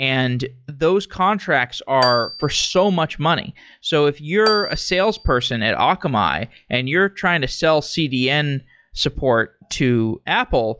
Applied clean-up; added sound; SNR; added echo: classical method log-MMSE.